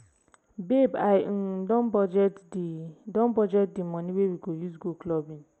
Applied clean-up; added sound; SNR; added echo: none; none; none; none.